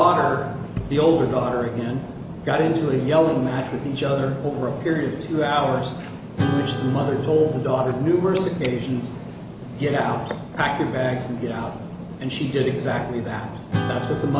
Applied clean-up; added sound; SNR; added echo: none; Acoustic guitar / Strum; 13 dB; none.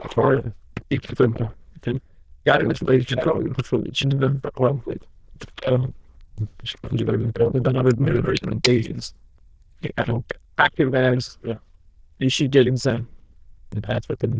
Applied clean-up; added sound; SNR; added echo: neural diffusion model UNIVERSE++.